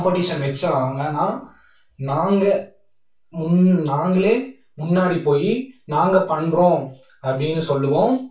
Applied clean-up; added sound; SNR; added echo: none; none; none; reverberation time 0.2 s.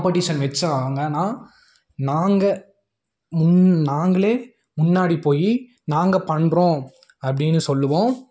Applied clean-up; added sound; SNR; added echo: none; none; none; none.